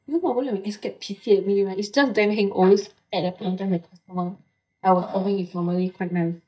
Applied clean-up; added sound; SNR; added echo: neural mask model DeepFilterNet 3.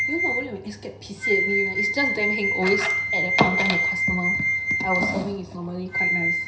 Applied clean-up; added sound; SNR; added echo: none; Wind instrument, woodwind instrument; -3 dB; reverberation time 0.5 s.